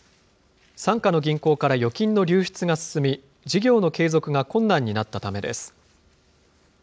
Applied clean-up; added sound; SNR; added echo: none; none; none; none.